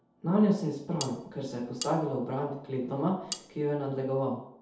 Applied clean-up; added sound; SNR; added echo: none; Cutlery, silverware; 12 dB; reverberation time 0.8 s.